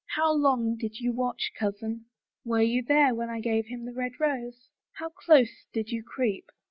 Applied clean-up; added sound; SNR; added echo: none; none; none; none.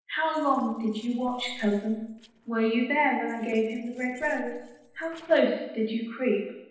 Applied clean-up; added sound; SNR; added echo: neural separator model SepFormer DNS4.